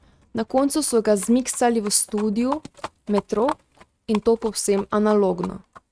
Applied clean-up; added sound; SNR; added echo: neural mask model RNNoise.